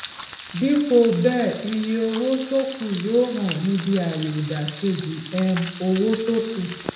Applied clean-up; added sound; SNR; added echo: none; Frying (food); 5 dB; reverberation time 0.8 s.